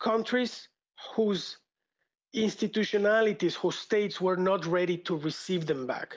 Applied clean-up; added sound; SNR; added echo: none; none; none; none.